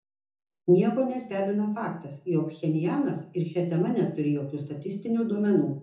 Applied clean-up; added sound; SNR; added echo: none; none; none; reverberation time 0.6 s.